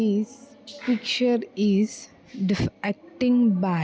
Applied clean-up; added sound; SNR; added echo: none; none; none; none.